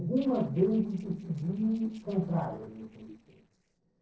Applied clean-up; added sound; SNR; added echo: neural separator model SepFormer DNS4.